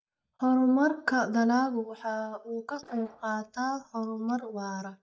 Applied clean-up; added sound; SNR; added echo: neural mask model DeepFilterNet 3.